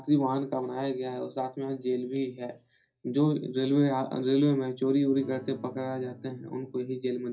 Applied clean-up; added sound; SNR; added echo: none; Acoustic guitar / Strum; 20 dB; reverberation time 0.3 s.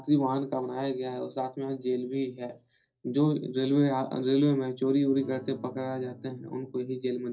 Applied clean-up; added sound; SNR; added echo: neural separator model SepFormer DNS4.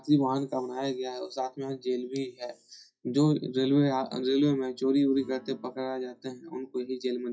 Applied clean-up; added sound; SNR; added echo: classical method WPE with log-MMSE.